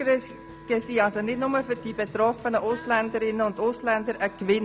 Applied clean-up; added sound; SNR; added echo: none; Wind instrument, woodwind instrument + Cheering; 18 dB; none.